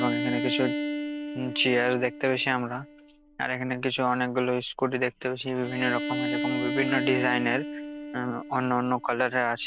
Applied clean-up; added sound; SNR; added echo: none; Bowed string instrument; 6 dB; none.